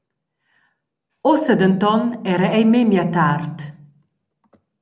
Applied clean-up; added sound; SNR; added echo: none; none; none; none.